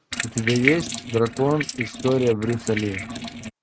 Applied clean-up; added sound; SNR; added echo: neural mask model RNNoise.